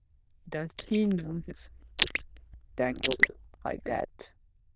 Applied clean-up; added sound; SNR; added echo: neural diffusion model UNIVERSE++.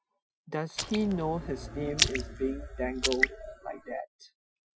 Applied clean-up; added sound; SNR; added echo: classical method Wiener filter.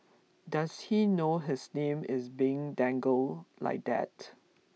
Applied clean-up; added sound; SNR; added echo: none; none; none; none.